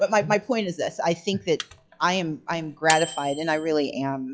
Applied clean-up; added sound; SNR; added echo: classical method log-MMSE.